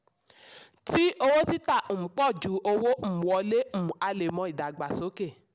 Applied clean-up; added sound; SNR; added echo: none; none; none; none.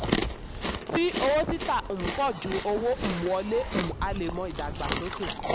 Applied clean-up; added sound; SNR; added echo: none; Chewing, mastication; 3 dB; none.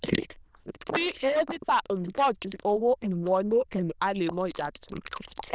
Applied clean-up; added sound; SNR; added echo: neural diffusion model UNIVERSE++.